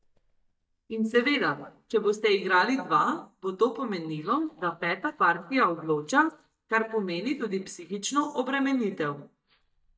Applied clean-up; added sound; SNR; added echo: neural mask model DeepFilterNet 3.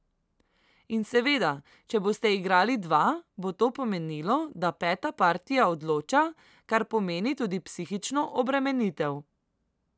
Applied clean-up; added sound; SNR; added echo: none; none; none; none.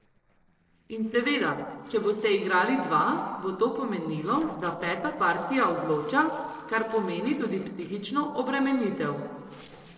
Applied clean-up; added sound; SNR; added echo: neural separator model SepFormer DNS4.